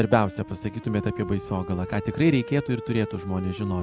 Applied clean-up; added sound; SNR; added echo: none; Wind instrument, woodwind instrument; 13 dB; none.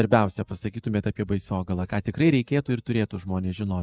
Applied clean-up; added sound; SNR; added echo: neural mask model DeepFilterNet 3.